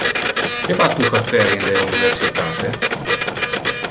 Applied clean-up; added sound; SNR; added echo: none; Printer; -1 dB; none.